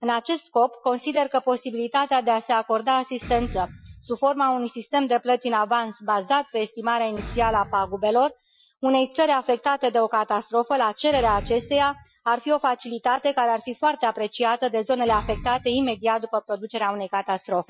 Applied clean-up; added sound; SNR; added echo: classical method Wiener filter.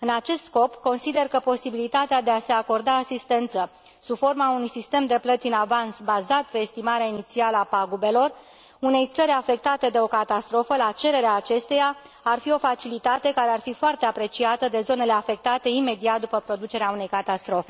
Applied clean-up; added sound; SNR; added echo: none; none; none; none.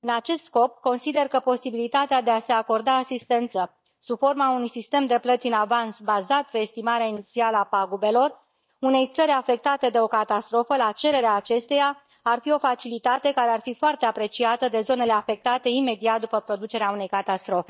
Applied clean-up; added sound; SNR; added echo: neural mask model DeepFilterNet 3.